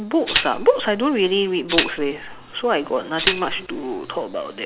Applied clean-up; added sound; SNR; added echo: none; Tambourine; 6 dB; none.